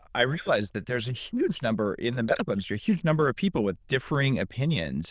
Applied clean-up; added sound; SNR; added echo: neural diffusion model UNIVERSE++.